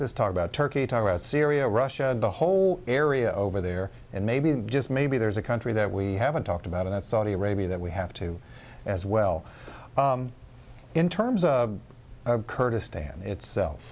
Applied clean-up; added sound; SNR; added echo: none; none; none; none.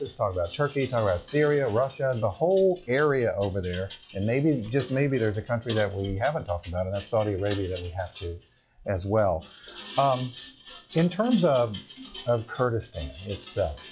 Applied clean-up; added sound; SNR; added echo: classical method log-MMSE.